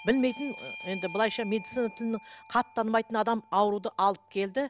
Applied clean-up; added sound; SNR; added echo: none; Bell / Doorbell; 17 dB; none.